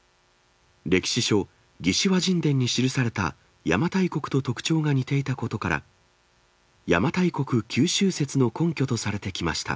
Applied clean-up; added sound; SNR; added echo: none; none; none; none.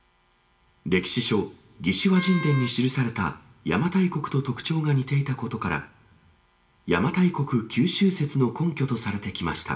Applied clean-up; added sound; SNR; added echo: none; Wind instrument, woodwind instrument; 12 dB; reverberation time 0.5 s.